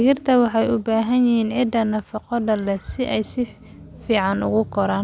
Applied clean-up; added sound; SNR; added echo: none; none; none; none.